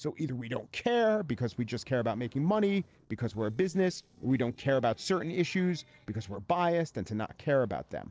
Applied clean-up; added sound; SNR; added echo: neural separator model SepFormer DNS4.